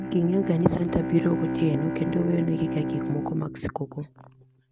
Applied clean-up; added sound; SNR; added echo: neural mask model RNNoise.